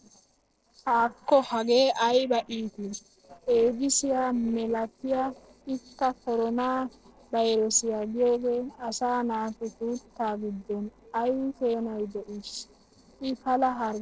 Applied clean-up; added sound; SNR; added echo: neural separator model SepFormer DNS4.